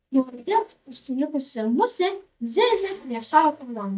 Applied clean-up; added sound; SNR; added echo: neural mask model DeepFilterNet 3.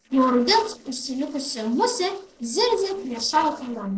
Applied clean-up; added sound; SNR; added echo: neural separator model SepFormer DNS4.